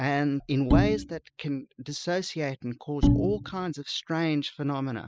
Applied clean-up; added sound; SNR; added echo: classical method spectral subtraction.